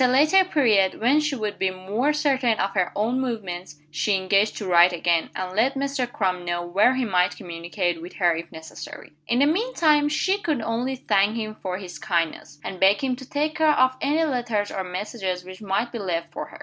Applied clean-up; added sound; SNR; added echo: none; none; none; none.